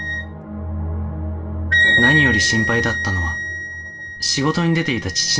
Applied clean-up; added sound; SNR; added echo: none; Wind instrument, woodwind instrument; 0 dB; reverberation time 0.3 s.